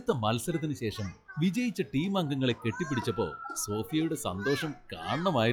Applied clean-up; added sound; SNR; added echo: classical method log-MMSE.